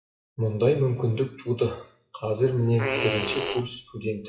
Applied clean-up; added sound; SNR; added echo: classical method WPE with log-MMSE.